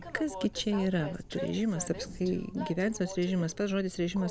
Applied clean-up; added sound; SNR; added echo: none; Train; 12 dB; none.